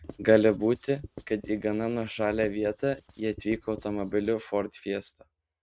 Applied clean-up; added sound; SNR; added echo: neural mask model RNNoise.